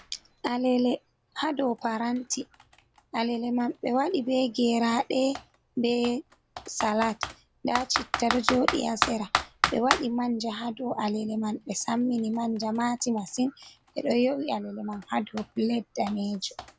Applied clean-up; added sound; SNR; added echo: none; Computer keyboard; 8 dB; none.